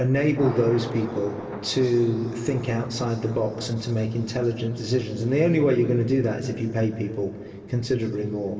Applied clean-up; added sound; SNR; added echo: none; Thunder; 18 dB; reverberation time 2.6 s.